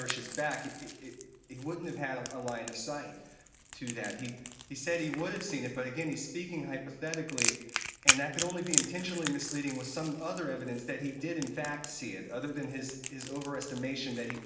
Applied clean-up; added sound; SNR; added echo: none; Crackle; 1 dB; reverberation time 0.9 s.